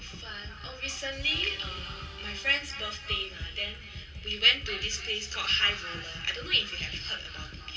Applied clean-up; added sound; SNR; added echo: none; Accordion; 18 dB; reverberation time 2.9 s.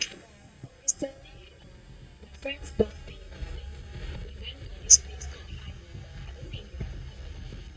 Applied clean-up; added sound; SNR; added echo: neural mask model DeepFilterNet 3.